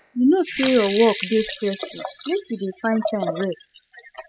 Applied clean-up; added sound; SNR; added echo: classical method spectral subtraction.